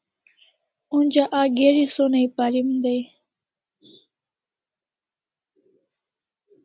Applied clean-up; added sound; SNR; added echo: none; none; none; none.